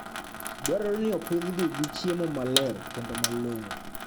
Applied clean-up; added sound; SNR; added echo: none; Sink (filling or washing) / Water tap, faucet; 5 dB; none.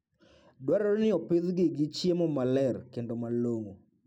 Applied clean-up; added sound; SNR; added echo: none; none; none; none.